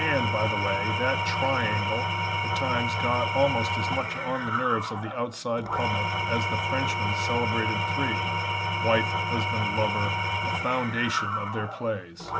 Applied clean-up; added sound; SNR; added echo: none; Engine / Tools; -2 dB; none.